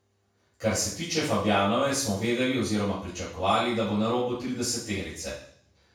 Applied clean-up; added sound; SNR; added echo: none; none; none; reverberation time 0.6 s.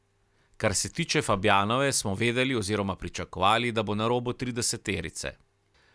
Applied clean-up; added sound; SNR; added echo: none; none; none; none.